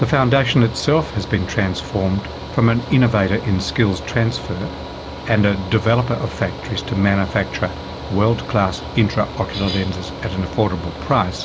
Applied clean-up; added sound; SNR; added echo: none; Mechanical fan; 10 dB; none.